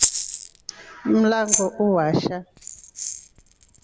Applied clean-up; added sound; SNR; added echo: none; Rattle (instrument); 4 dB; none.